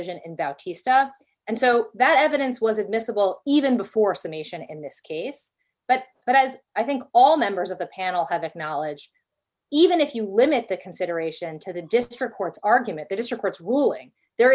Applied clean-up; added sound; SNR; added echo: none; none; none; none.